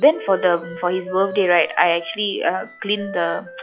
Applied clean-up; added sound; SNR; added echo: classical method log-MMSE.